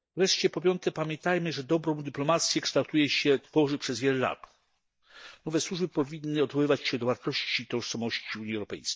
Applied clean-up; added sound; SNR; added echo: neural mask model DeepFilterNet 3.